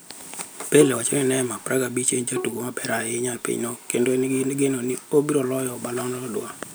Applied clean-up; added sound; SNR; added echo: none; Bowed string instrument; 13 dB; none.